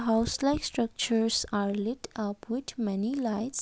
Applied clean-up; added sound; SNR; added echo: none; none; none; none.